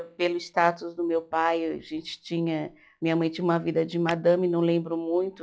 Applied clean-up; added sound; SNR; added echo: classical method log-MMSE.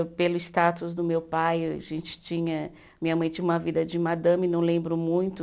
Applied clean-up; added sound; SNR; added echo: none; none; none; none.